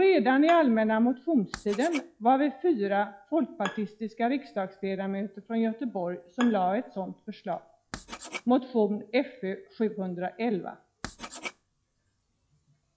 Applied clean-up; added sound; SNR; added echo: classical method log-MMSE.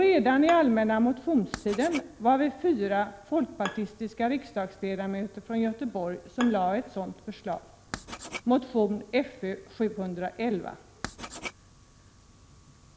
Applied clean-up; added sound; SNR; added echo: none; Bowed string instrument + Writing; 15 dB; none.